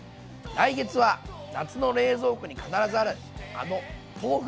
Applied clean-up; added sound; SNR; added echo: none; none; none; none.